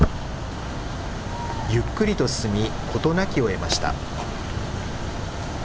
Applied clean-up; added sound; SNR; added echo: none; Walk, footsteps; 2 dB; none.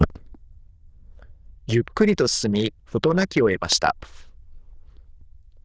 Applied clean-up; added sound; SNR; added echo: neural diffusion model UNIVERSE++.